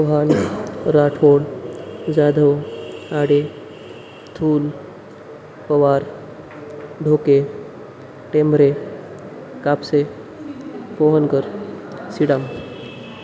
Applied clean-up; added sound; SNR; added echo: none; none; none; none.